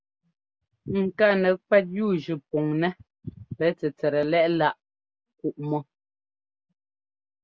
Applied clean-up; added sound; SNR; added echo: none; none; none; none.